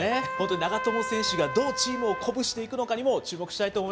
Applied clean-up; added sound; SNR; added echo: none; Trumpet; 7 dB; none.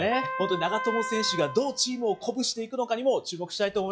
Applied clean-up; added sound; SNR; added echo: classical method log-MMSE.